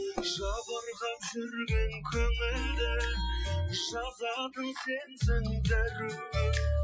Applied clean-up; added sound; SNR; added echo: classical method Wiener filter.